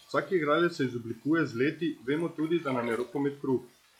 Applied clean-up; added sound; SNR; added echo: classical method log-MMSE.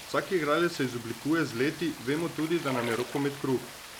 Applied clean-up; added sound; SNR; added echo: none; Rain + Splash, splatter; 12 dB; none.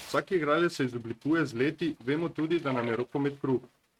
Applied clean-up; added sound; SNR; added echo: neural mask model RNNoise.